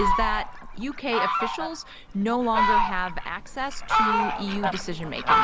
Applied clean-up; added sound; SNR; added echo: none; Fowl; -4 dB; none.